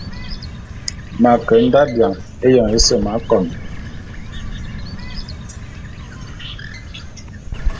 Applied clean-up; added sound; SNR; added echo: none; Bird; 8 dB; none.